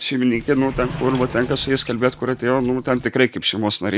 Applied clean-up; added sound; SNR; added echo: none; Sliding door; 13 dB; none.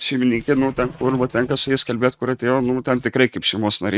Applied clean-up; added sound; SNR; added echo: neural mask model RNNoise.